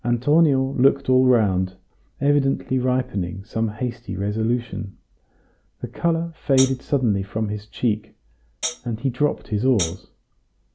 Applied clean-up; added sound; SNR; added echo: none; Hi-hat; 8 dB; none.